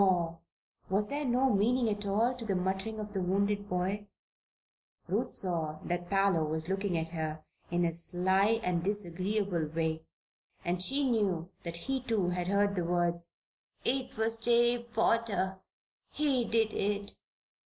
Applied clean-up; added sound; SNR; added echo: none; none; none; none.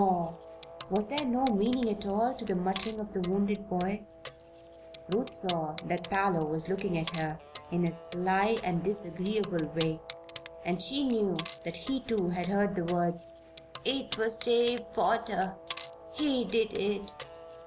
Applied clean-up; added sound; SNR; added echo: none; Keys jangling + Guitar; 14 dB; none.